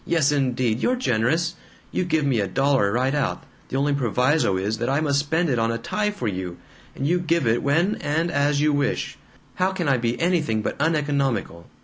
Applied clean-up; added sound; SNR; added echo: none; none; none; none.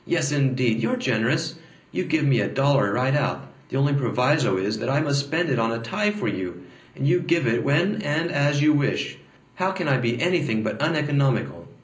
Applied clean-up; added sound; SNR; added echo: none; none; none; reverberation time 0.5 s.